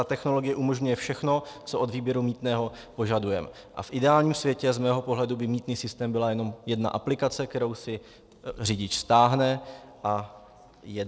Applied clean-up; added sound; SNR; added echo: none; none; none; none.